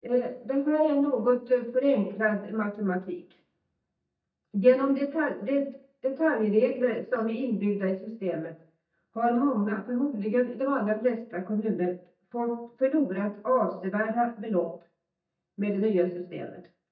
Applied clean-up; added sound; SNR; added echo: neural mask model DeepFilterNet 3.